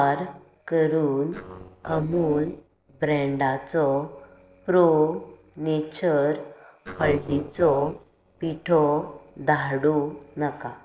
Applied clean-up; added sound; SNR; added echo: neural separator model SepFormer DNS4.